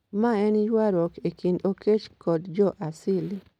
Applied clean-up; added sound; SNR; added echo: none; none; none; none.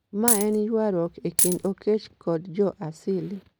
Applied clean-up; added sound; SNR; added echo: none; Coin (dropping); -3 dB; none.